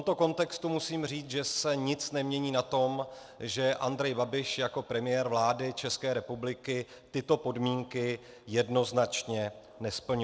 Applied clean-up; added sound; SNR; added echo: none; none; none; none.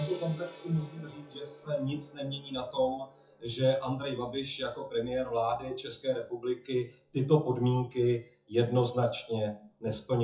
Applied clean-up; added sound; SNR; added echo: classical method WPE with log-MMSE.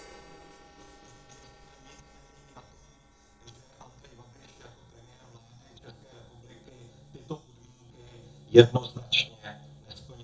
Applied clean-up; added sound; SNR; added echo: neural mask model DeepFilterNet 3.